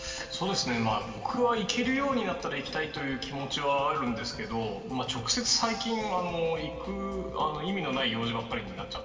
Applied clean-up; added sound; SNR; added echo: none; Mallet percussion; 17 dB; reverberation time 2.2 s.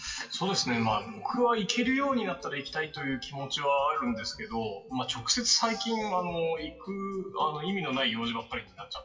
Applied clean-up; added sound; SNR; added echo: classical method WPE with log-MMSE.